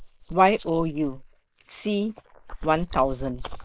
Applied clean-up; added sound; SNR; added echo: neural mask model Resemble Enhance denoiser.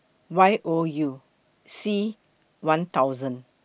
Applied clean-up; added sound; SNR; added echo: none; none; none; none.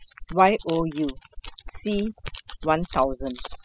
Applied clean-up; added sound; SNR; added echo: classical method spectral subtraction.